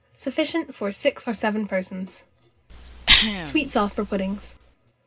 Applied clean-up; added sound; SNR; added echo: none; Cough; -2 dB; reverberation time 0.2 s.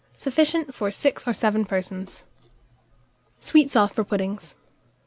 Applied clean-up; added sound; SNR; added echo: none; none; none; none.